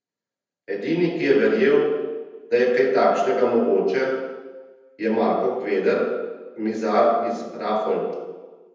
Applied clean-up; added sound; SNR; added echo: none; none; none; reverberation time 1.0 s.